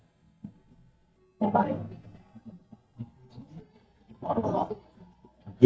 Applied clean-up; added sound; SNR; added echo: neural mask model DeepFilterNet 3.